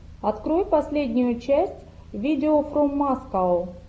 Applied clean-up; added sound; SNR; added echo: none; none; none; none.